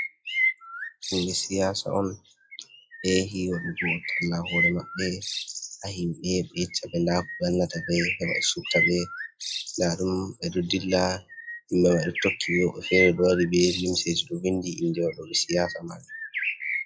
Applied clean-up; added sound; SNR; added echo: classical method log-MMSE.